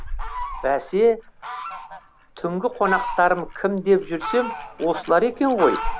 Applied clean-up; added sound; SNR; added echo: none; Fowl; 9 dB; none.